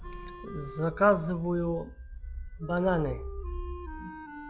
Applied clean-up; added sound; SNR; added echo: classical method log-MMSE.